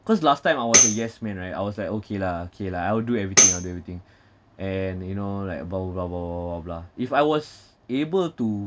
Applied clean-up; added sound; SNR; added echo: none; Tambourine; -3 dB; none.